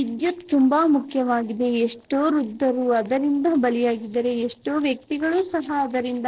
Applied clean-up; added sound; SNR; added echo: neural separator model SepFormer DNS4.